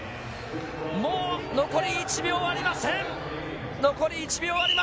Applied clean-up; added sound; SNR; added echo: none; none; none; none.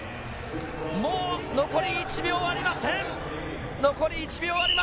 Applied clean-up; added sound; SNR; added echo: none; Engine / Boat, Water vehicle; 15 dB; none.